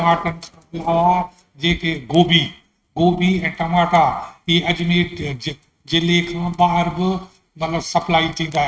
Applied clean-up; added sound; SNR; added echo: neural mask model RNNoise.